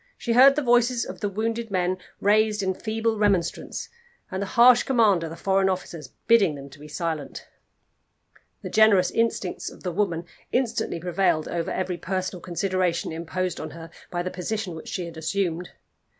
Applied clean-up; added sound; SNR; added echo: none; none; none; none.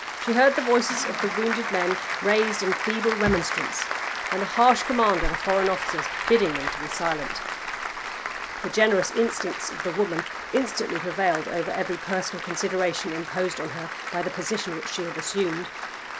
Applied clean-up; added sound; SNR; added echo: none; Applause; 5 dB; none.